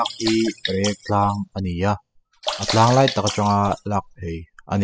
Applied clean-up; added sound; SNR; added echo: classical method spectral subtraction.